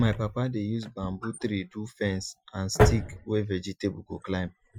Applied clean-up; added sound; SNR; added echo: classical method Wiener filter.